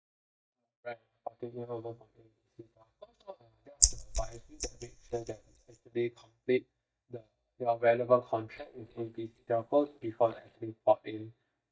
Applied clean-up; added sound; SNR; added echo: neural mask model DeepFilterNet 3.